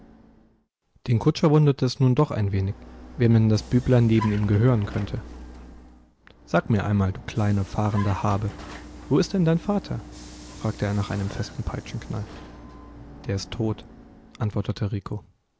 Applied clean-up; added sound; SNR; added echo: none; Vehicle; 17 dB; none.